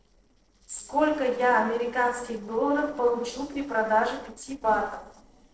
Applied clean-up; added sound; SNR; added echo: neural separator model SepFormer DNS4.